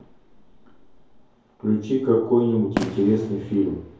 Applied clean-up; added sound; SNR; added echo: none; Fireworks; 14 dB; reverberation time 2.4 s.